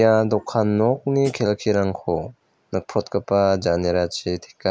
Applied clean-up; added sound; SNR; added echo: none; Hi-hat; 18 dB; none.